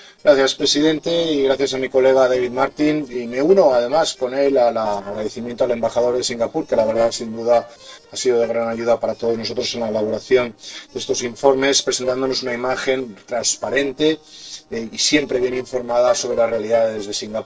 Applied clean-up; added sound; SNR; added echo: neural separator model SepFormer DNS4.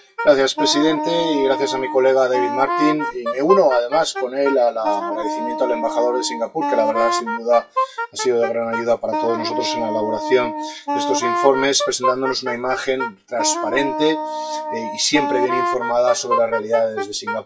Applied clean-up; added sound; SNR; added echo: classical method WPE with log-MMSE.